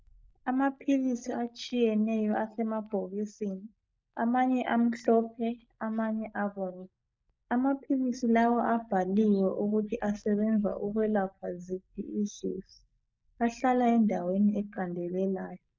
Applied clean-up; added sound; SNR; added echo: neural mask model DeepFilterNet 3.